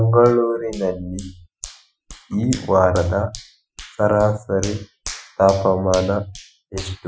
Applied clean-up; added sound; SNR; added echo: classical method Wiener filter.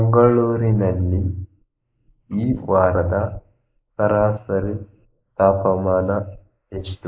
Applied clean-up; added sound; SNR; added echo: neural mask model Resemble Enhance denoiser.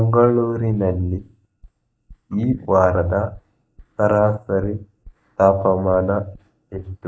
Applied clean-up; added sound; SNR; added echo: neural mask model DeepFilterNet 3.